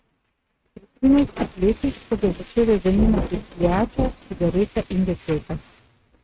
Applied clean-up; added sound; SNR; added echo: neural mask model RNNoise.